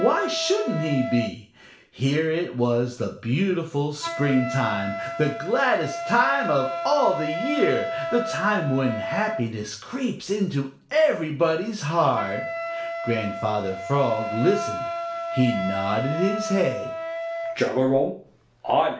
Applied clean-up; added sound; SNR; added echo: none; Wind instrument, woodwind instrument; 7 dB; reverberation time 0.4 s.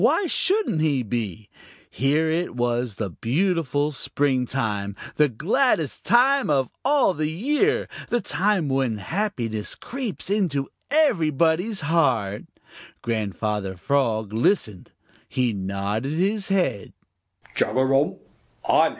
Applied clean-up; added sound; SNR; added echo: none; none; none; none.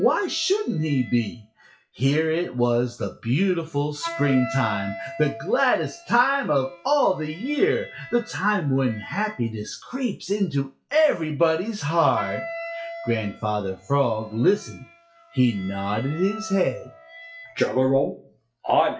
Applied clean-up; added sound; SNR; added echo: classical method WPE with log-MMSE.